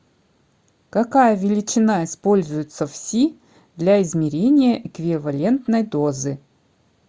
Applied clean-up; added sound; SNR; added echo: none; none; none; none.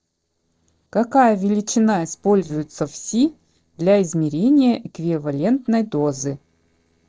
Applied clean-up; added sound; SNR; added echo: neural separator model SepFormer DNS4.